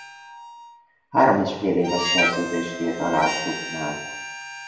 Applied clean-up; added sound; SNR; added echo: none; Harmonica; 5 dB; reverberation time 0.8 s.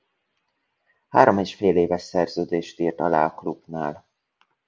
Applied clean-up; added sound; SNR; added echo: none; none; none; none.